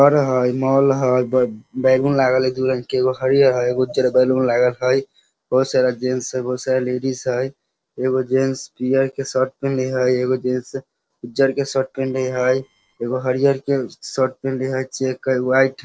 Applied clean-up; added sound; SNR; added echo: neural separator model SepFormer DNS4.